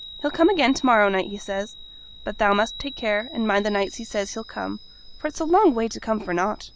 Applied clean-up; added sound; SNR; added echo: none; Chime; 17 dB; none.